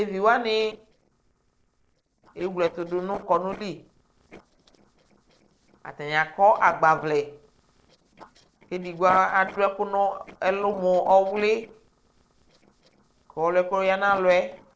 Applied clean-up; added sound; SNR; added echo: neural separator model SepFormer DNS4.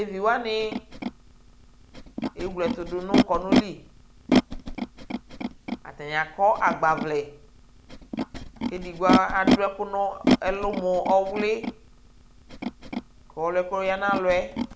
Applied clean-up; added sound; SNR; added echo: none; Animal; 1 dB; none.